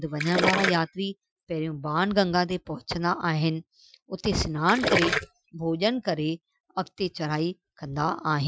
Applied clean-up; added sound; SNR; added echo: classical method Wiener filter.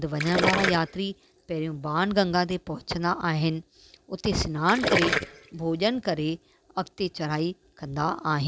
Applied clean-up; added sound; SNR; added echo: none; Gurgling; 5 dB; none.